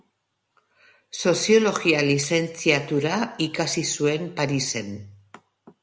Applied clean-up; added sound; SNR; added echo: none; none; none; none.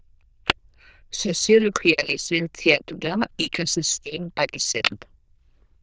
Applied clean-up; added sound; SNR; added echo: neural diffusion model UNIVERSE++.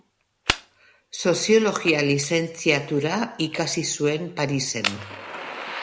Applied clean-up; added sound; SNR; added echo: none; Fire; 11 dB; none.